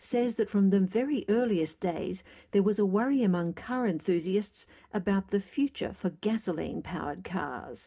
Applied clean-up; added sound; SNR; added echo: none; none; none; reverberation time 0.3 s.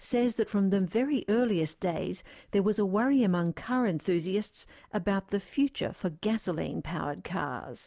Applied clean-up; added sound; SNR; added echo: none; none; none; none.